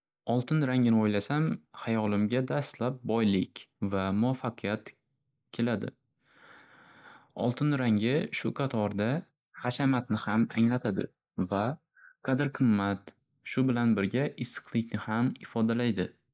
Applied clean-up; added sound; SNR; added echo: neural mask model Resemble Enhance denoiser.